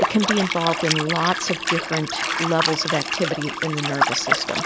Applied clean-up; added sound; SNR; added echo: none; Liquid; 0 dB; none.